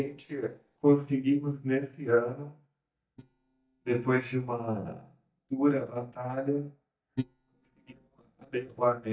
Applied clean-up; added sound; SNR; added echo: neural mask model DeepFilterNet 3.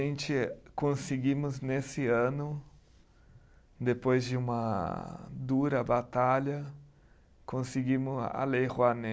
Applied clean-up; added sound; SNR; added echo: none; none; none; none.